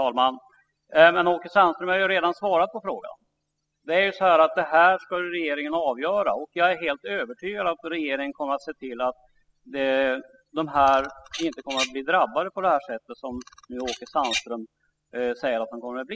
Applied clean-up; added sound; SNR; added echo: classical method spectral subtraction.